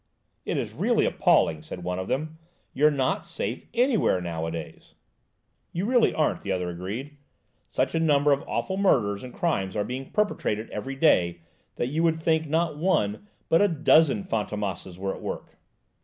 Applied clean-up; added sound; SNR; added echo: none; none; none; none.